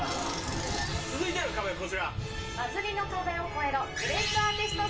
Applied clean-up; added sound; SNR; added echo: none; Thunder / Bicycle; 9 dB; reverberation time 0.2 s.